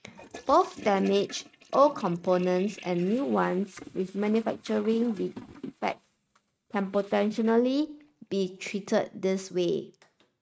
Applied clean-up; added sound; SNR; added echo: neural mask model RNNoise.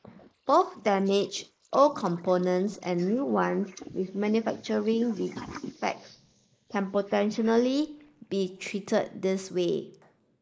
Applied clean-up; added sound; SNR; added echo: neural mask model Resemble Enhance denoiser.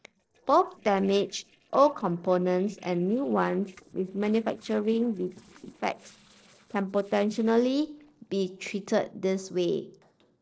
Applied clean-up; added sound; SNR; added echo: neural separator model SepFormer DNS4.